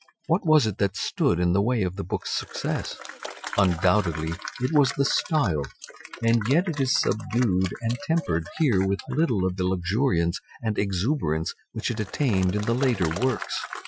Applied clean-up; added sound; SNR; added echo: classical method Wiener filter.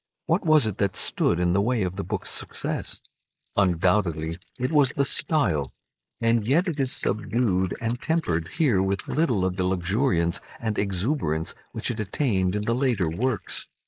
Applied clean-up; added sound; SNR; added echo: neural mask model Resemble Enhance denoiser.